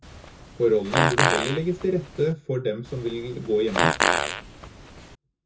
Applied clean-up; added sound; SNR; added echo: none; Fart; 0 dB; reverberation time 0.2 s.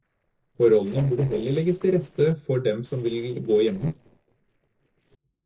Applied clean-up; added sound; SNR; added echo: neural separator model SepFormer DNS4.